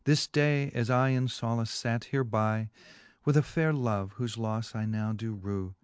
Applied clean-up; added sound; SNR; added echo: none; none; none; none.